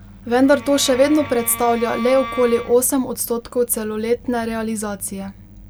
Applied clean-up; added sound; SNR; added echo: none; Bowed string instrument; 14 dB; none.